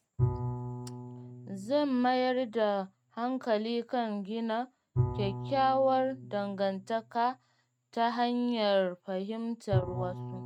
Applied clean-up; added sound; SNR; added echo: neural mask model RNNoise.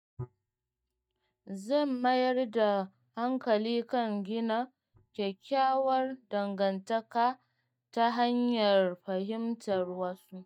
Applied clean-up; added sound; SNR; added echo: neural mask model DeepFilterNet 3.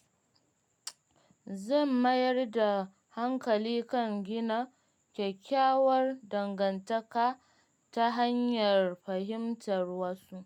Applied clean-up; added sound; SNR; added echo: none; none; none; none.